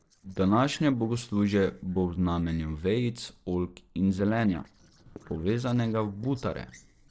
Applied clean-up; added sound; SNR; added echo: neural separator model SepFormer DNS4.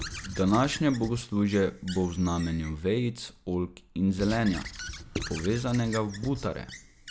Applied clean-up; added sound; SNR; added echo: none; Squeak / Writing; 13 dB; none.